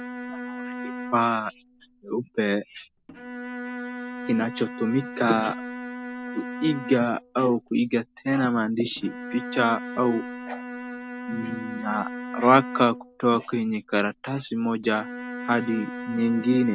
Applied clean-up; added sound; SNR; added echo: none; Bowed string instrument; 10 dB; none.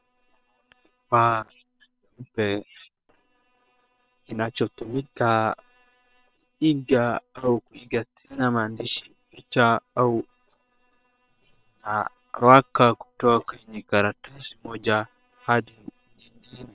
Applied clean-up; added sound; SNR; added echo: neural separator model SepFormer WHAM!.